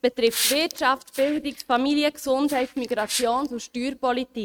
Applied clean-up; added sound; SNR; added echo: neural mask model RNNoise.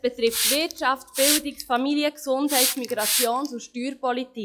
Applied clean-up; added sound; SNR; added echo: classical method log-MMSE.